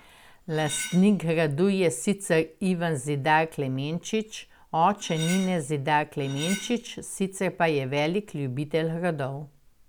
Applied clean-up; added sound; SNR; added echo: none; Cutlery, silverware; 12 dB; none.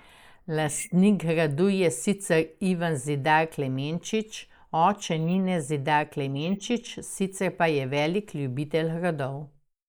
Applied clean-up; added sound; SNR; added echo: neural mask model Resemble Enhance denoiser.